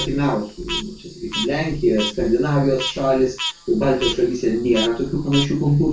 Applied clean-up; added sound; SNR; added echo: none; Frog; 11 dB; reverberation time 0.2 s.